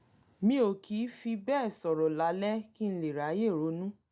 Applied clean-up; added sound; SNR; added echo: none; none; none; none.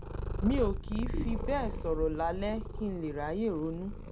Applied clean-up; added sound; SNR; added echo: none; Purr; 2 dB; none.